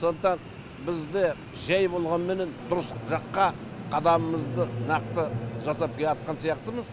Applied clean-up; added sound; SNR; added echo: none; none; none; none.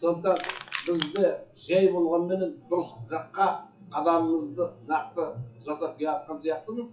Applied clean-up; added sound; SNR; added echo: classical method WPE with log-MMSE.